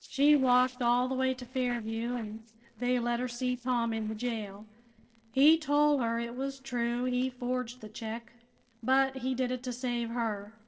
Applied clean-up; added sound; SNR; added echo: neural separator model SepFormer DNS4.